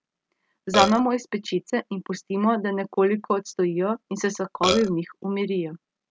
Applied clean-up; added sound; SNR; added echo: none; Burping, eructation; 0 dB; none.